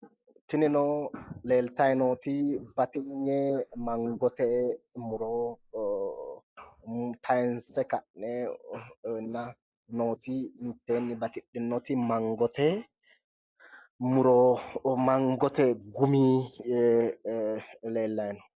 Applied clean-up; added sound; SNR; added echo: neural mask model Resemble Enhance denoiser.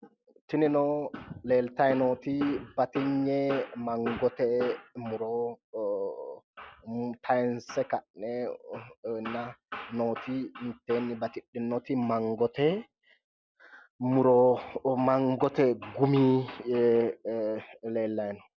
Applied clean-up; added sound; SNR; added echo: none; none; none; none.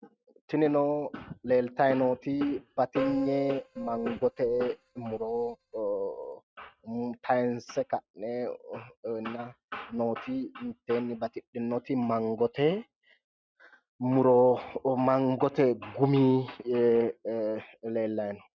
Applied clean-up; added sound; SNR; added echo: neural mask model RNNoise.